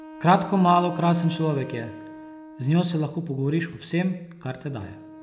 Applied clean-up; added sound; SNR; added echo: none; Wind instrument, woodwind instrument; 17 dB; none.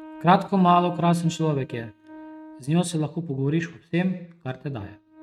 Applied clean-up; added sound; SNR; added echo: neural mask model RNNoise.